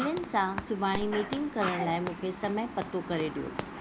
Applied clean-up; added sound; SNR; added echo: none; Run; 12 dB; none.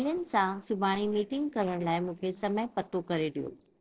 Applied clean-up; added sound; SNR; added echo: neural separator model SepFormer DNS4.